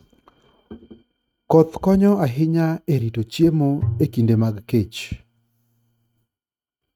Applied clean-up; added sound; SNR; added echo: neural mask model RNNoise.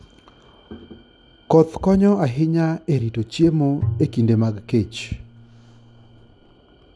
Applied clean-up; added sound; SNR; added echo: none; Bowed string instrument; 10 dB; none.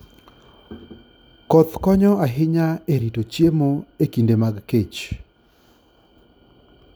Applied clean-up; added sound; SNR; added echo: none; none; none; none.